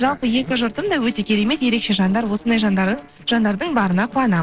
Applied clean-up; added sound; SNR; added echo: neural separator model SepFormer DNS4.